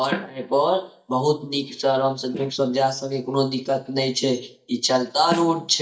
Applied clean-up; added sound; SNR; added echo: neural mask model DeepFilterNet 3.